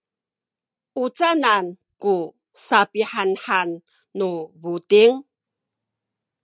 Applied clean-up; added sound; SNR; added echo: none; none; none; none.